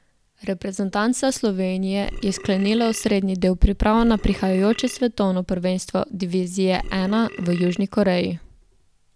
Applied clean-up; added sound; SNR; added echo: none; Burping, eructation; 14 dB; none.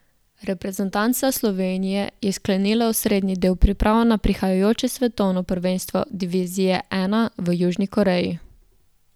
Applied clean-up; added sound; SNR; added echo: none; none; none; none.